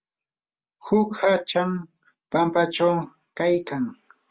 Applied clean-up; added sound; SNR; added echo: none; none; none; none.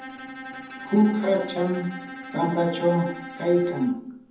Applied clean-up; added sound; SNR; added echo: none; Bowed string instrument; 13 dB; reverberation time 0.8 s.